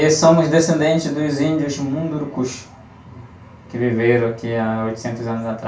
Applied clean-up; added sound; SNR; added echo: none; none; none; reverberation time 0.3 s.